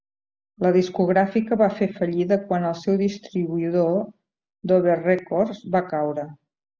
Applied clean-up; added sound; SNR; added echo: none; none; none; none.